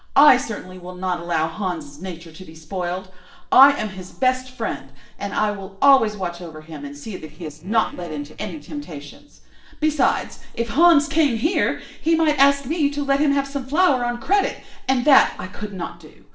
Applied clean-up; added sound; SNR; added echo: neural separator model SepFormer DNS4.